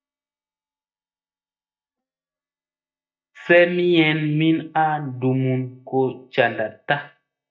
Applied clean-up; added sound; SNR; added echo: neural mask model DeepFilterNet 3.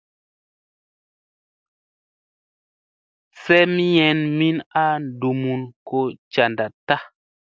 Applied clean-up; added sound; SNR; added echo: none; none; none; none.